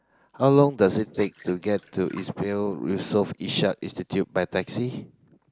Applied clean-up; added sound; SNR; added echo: neural mask model Resemble Enhance denoiser.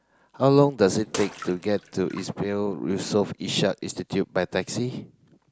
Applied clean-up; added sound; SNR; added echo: none; Bathtub (filling or washing) / Water / Splash, splatter; 15 dB; none.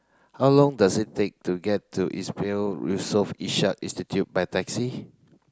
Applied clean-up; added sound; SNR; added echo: none; none; none; none.